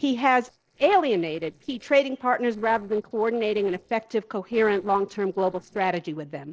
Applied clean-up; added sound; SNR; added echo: neural separator model SepFormer DNS4.